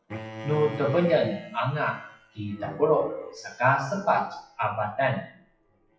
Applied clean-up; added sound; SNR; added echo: classical method WPE with log-MMSE.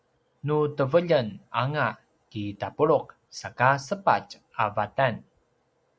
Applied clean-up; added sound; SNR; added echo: none; none; none; none.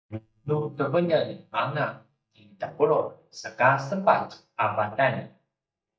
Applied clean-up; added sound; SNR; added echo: neural mask model DeepFilterNet 3.